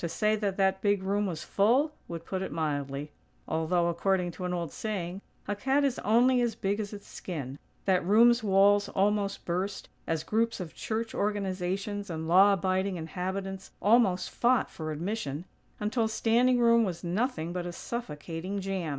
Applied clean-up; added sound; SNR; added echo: none; none; none; none.